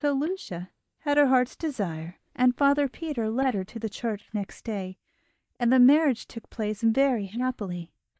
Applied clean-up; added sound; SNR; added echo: neural mask model DeepFilterNet 3.